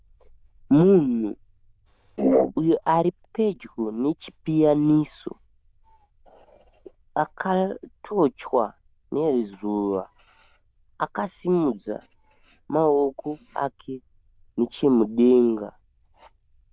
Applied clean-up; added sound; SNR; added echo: neural diffusion model UNIVERSE++.